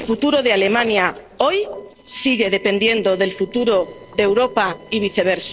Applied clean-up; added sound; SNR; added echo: neural separator model SepFormer DNS4.